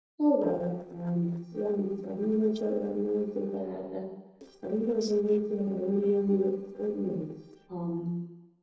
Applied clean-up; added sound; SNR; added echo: neural separator model SepFormer DNS4.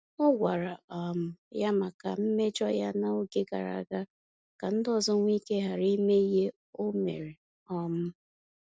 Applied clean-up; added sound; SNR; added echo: none; none; none; none.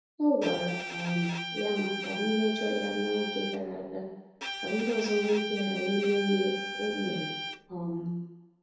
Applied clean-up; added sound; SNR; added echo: none; Bowed string instrument; 7 dB; reverberation time 1.0 s.